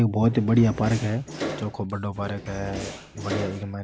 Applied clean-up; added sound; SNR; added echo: none; Door; 10 dB; none.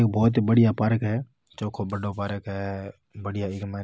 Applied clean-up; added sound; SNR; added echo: none; none; none; none.